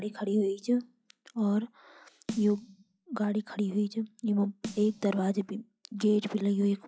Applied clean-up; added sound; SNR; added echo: classical method log-MMSE.